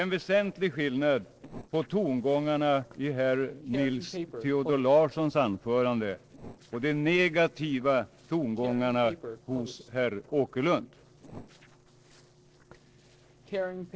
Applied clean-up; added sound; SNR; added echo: neural separator model SepFormer DNS4.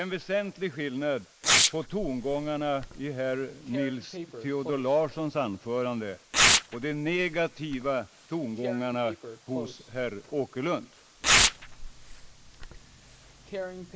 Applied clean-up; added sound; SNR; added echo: neural mask model Resemble Enhance denoiser.